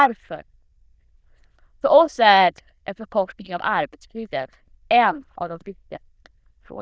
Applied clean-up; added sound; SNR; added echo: neural diffusion model UNIVERSE++.